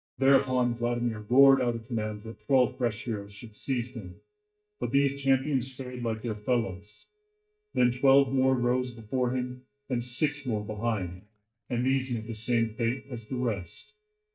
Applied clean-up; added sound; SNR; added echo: neural mask model DeepFilterNet 3.